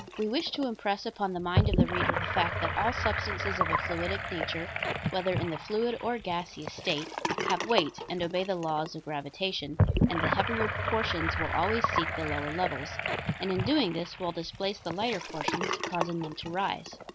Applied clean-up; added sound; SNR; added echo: none; Sink (filling or washing) / Gurgling; 0 dB; none.